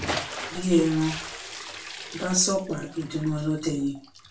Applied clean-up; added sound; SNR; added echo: none; Bathtub (filling or washing) / Splash, splatter; 10 dB; reverberation time 0.3 s.